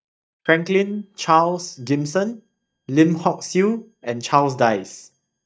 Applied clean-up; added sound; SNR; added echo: neural mask model DeepFilterNet 3.